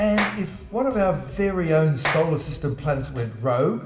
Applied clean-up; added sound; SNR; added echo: none; Clapping; 10 dB; reverberation time 0.8 s.